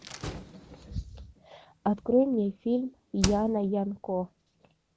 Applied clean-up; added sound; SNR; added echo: none; Slam; 11 dB; none.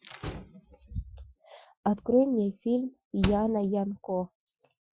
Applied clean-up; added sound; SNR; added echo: classical method Wiener filter.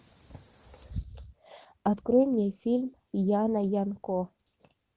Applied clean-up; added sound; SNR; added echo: none; none; none; none.